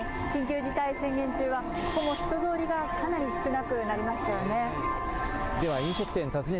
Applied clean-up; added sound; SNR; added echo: none; Camera; 13 dB; none.